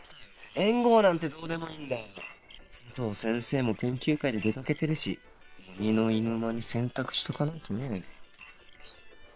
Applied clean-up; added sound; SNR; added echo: neural separator model SepFormer WHAM!.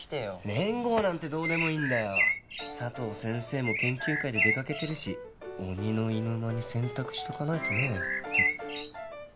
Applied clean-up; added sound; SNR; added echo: none; Bird; 0 dB; none.